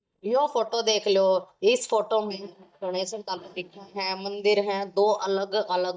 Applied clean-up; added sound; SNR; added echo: neural mask model DeepFilterNet 3.